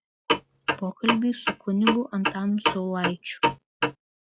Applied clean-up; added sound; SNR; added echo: classical method log-MMSE.